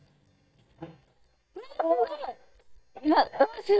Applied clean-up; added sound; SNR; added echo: neural mask model DeepFilterNet 3.